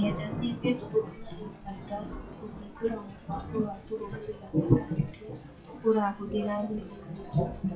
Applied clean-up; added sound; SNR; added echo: classical method WPE with log-MMSE.